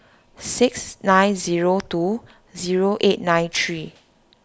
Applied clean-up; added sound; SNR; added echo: none; none; none; none.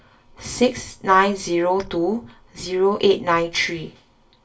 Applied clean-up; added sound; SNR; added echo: none; none; none; reverberation time 0.2 s.